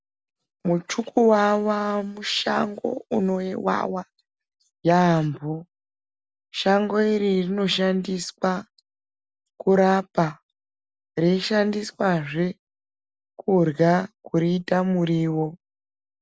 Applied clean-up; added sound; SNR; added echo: none; none; none; none.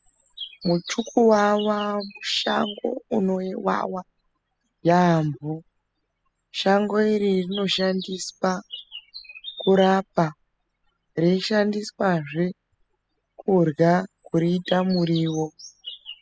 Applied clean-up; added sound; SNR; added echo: classical method spectral subtraction.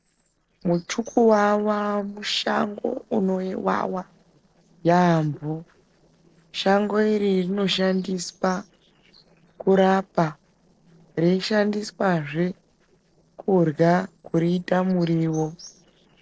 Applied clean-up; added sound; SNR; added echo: neural separator model SepFormer DNS4.